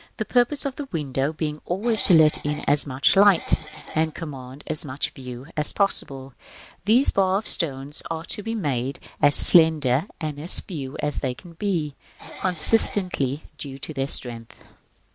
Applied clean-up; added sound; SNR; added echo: none; Cough; 16 dB; none.